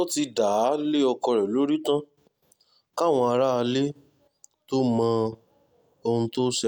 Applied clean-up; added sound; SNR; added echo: none; none; none; none.